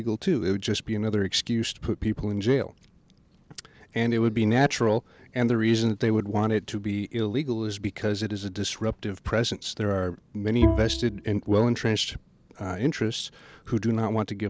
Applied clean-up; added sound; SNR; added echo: none; Bowed string instrument; 3 dB; none.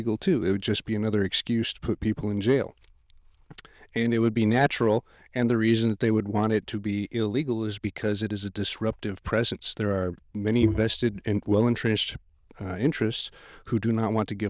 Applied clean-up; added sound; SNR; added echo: neural diffusion model UNIVERSE++.